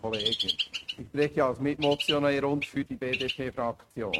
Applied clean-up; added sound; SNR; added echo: neural mask model RNNoise.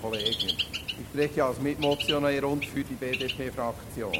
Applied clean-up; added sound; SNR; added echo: none; Bird; 5 dB; none.